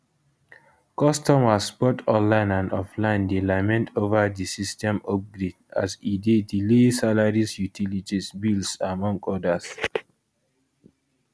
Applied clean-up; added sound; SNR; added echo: none; none; none; none.